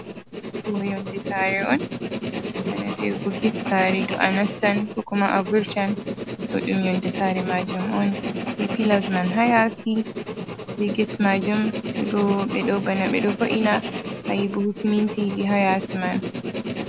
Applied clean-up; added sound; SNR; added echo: none; Writing; 5 dB; none.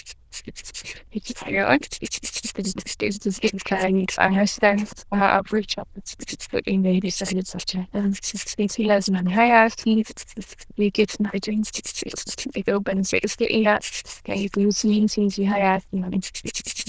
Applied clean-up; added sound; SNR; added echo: neural diffusion model UNIVERSE++.